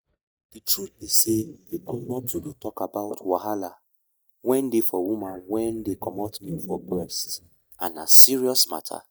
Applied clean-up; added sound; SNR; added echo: neural mask model DeepFilterNet 3.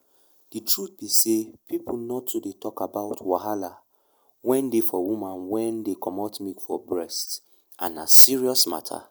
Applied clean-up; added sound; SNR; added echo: none; none; none; none.